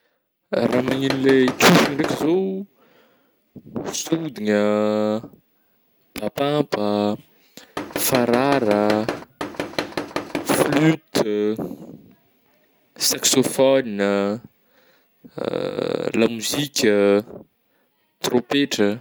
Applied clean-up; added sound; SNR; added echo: none; Tools; 6 dB; none.